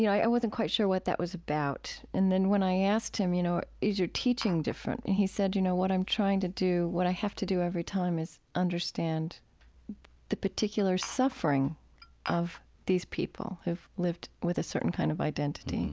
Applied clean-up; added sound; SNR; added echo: none; Glass; 19 dB; none.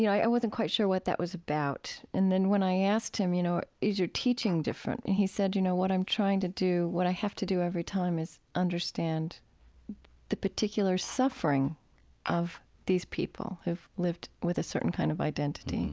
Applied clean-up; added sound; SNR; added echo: neural mask model Resemble Enhance denoiser.